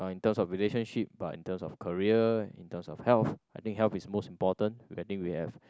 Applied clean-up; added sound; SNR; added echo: none; none; none; none.